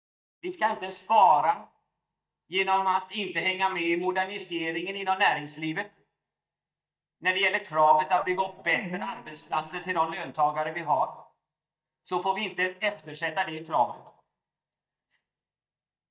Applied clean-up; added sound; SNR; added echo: neural mask model DeepFilterNet 3.